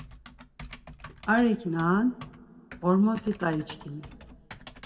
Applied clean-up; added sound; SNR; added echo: none; Typing; 18 dB; reverberation time 1.2 s.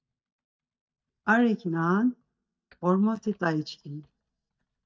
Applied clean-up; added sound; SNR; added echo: neural mask model DeepFilterNet 3.